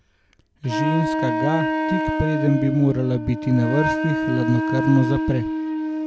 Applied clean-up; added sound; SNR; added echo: none; Wind instrument, woodwind instrument; 2 dB; none.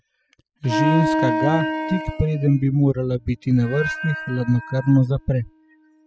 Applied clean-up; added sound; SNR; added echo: classical method spectral subtraction.